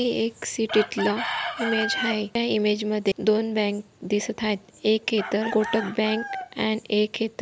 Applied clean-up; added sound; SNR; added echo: none; Chicken, rooster; 10 dB; none.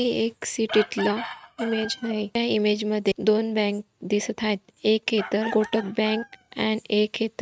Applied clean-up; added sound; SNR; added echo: neural mask model RNNoise.